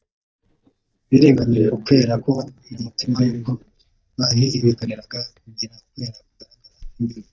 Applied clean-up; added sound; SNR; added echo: neural mask model DeepFilterNet 3.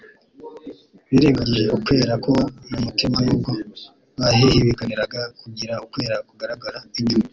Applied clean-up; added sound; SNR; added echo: none; none; none; none.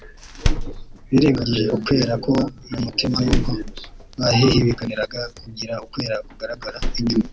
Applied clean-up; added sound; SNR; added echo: none; Door; 6 dB; none.